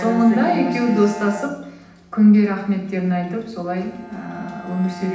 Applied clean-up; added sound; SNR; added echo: none; Bowed string instrument; 16 dB; reverberation time 0.8 s.